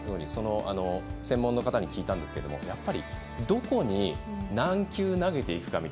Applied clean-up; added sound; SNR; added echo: none; none; none; none.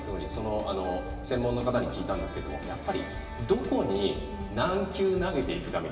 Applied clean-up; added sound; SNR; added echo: none; none; none; reverberation time 1.1 s.